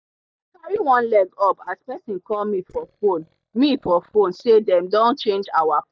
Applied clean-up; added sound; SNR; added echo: neural mask model DeepFilterNet 3.